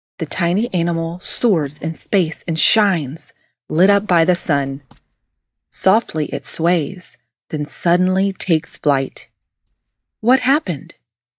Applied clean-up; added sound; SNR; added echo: neural mask model DeepFilterNet 3.